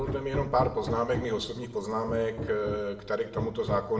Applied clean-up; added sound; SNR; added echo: none; Hammer; 7 dB; reverberation time 0.6 s.